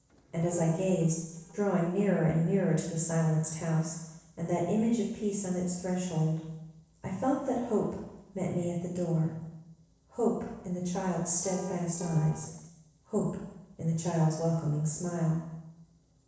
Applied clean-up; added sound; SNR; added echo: neural separator model SepFormer DNS4.